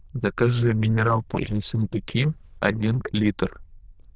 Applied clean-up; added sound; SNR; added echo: neural diffusion model UNIVERSE++.